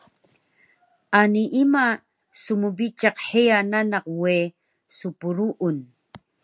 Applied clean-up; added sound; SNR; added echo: none; none; none; none.